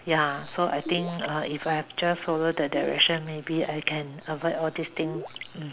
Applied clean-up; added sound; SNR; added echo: none; Gurgling; 9 dB; none.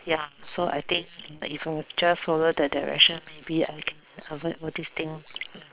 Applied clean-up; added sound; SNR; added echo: neural separator model SepFormer WHAM!.